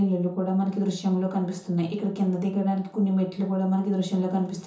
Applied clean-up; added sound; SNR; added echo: none; none; none; reverberation time 0.6 s.